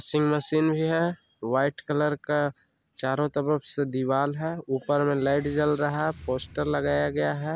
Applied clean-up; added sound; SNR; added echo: none; Squeak; 15 dB; none.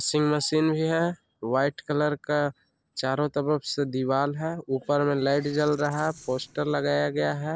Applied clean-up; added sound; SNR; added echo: neural separator model SepFormer DNS4.